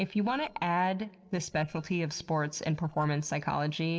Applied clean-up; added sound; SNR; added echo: neural separator model SepFormer DNS4.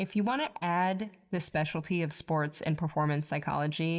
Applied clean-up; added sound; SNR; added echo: neural mask model DeepFilterNet 3.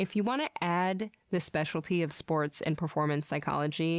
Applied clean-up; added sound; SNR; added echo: none; none; none; none.